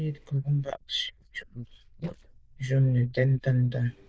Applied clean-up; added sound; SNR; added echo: neural diffusion model UNIVERSE++.